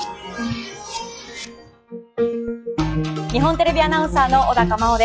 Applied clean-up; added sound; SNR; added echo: classical method log-MMSE.